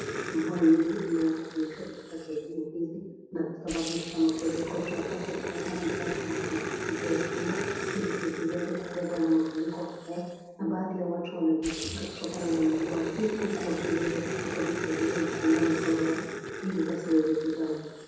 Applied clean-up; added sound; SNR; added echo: none; Growling; 6 dB; reverberation time 1.1 s.